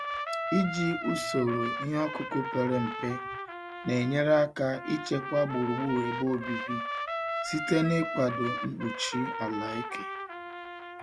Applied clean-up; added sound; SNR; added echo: none; Trumpet; 5 dB; none.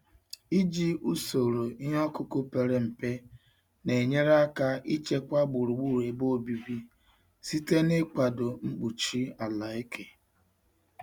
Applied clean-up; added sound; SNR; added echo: none; none; none; none.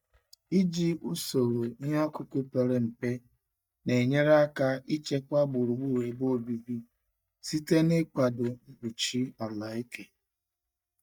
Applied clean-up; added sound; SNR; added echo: neural mask model DeepFilterNet 3.